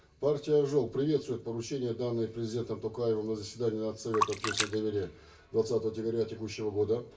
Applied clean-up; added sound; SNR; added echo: none; Splash, splatter; 5 dB; reverberation time 0.2 s.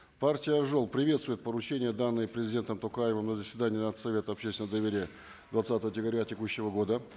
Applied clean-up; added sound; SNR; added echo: none; none; none; none.